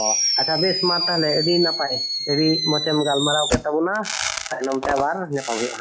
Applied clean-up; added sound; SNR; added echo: classical method log-MMSE.